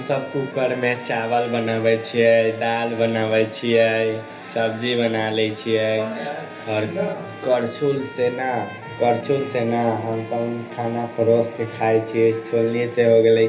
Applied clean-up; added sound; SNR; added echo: none; Trumpet; 20 dB; reverberation time 0.3 s.